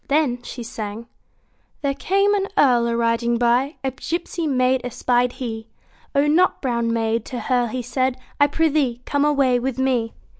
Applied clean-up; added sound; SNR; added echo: none; none; none; none.